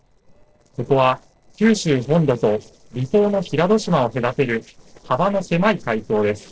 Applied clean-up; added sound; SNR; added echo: neural separator model SepFormer DNS4.